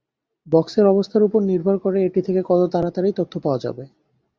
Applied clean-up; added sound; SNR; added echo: none; none; none; none.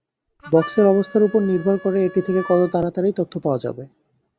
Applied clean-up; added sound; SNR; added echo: none; Harmonica; 18 dB; none.